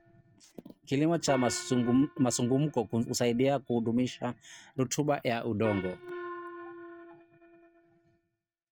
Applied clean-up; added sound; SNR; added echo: neural mask model RNNoise.